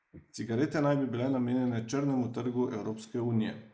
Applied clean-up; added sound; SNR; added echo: neural mask model Resemble Enhance denoiser.